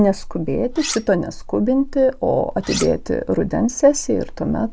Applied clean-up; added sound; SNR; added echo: none; Cutlery, silverware; 11 dB; none.